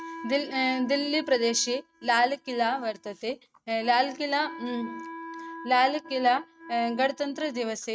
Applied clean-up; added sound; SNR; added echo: neural mask model RNNoise.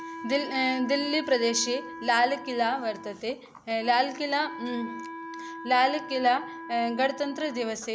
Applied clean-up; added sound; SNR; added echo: none; Wind instrument, woodwind instrument; 13 dB; none.